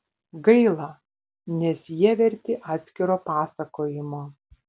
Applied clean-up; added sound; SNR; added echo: none; none; none; none.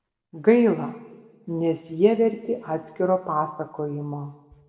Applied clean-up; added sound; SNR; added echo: none; none; none; reverberation time 1.2 s.